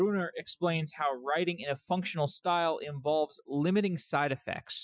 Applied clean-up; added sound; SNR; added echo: classical method Wiener filter.